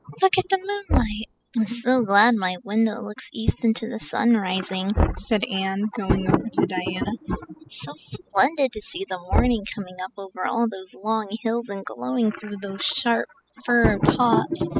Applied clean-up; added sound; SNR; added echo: classical method spectral subtraction.